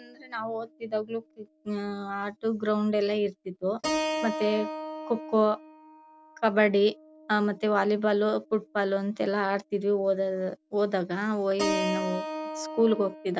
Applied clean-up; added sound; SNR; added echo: none; Keyboard (musical); 10 dB; none.